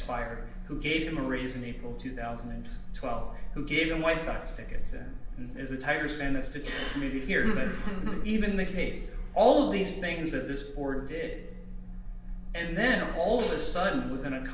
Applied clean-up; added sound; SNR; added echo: none; none; none; reverberation time 0.9 s.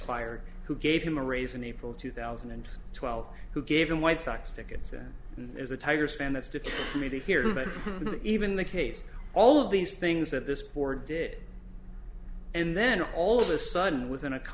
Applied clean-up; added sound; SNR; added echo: none; none; none; none.